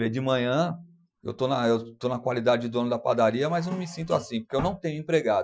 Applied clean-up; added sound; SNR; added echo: classical method Wiener filter.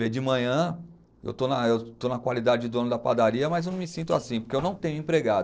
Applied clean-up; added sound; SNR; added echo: neural separator model SepFormer DNS4.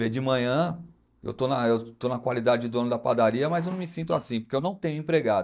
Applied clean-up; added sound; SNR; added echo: neural mask model DeepFilterNet 3.